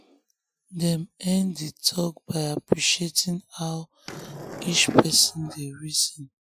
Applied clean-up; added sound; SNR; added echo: classical method Wiener filter.